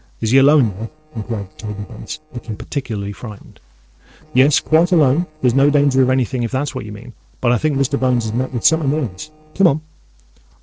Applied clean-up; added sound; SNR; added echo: neural separator model SepFormer DNS4.